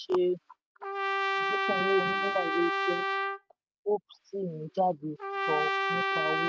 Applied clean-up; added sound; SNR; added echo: neural mask model RNNoise.